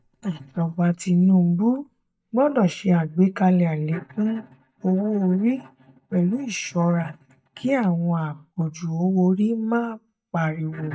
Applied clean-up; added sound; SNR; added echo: neural mask model DeepFilterNet 3.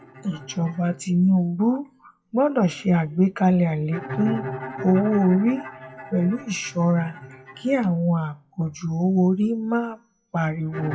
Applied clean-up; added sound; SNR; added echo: classical method WPE with log-MMSE.